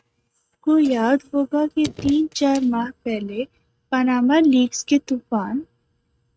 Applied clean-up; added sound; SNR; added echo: neural mask model RNNoise.